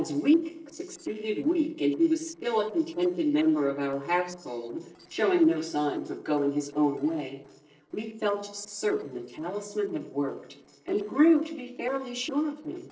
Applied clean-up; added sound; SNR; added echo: neural separator model SepFormer DNS4.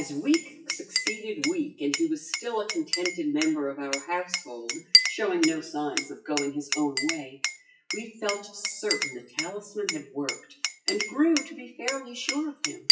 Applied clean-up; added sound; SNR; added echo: classical method WPE with log-MMSE.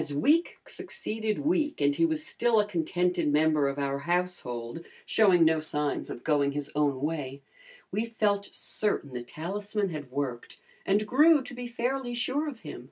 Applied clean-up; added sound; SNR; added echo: none; none; none; none.